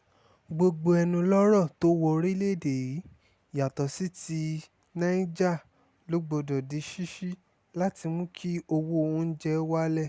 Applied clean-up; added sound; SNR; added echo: none; none; none; none.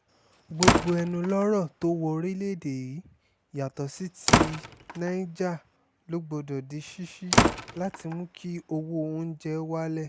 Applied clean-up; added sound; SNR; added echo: none; Slam; -3 dB; none.